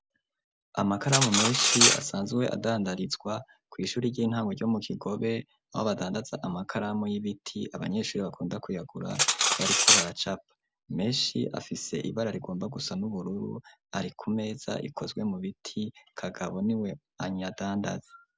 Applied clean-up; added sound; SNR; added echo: none; Cutlery, silverware; -4 dB; none.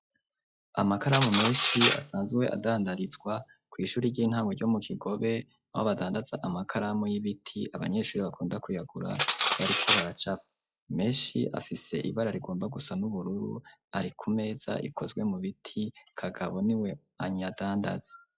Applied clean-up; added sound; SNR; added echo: classical method log-MMSE.